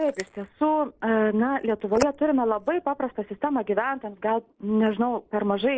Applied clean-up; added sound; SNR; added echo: neural mask model Resemble Enhance denoiser.